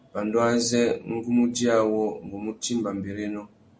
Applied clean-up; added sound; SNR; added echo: none; none; none; none.